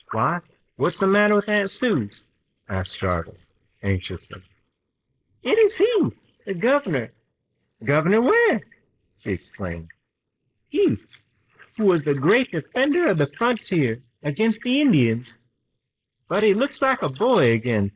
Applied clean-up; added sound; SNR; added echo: neural mask model Resemble Enhance denoiser.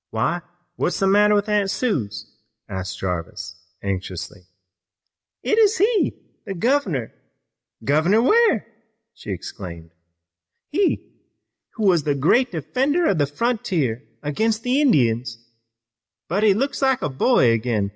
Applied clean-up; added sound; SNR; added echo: none; none; none; none.